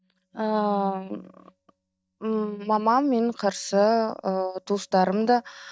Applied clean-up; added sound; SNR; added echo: neural mask model DeepFilterNet 3.